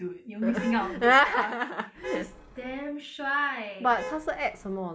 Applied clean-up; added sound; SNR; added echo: none; Traffic noise, roadway noise / Vehicle horn, car horn, honking; 14 dB; none.